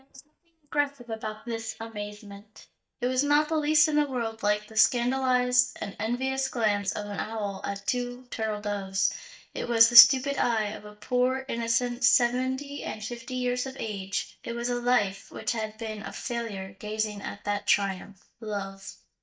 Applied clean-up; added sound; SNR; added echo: neural mask model DeepFilterNet 3.